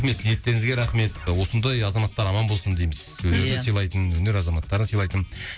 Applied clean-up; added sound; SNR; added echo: none; none; none; none.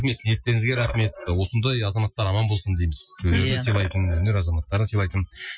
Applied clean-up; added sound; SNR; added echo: classical method Wiener filter.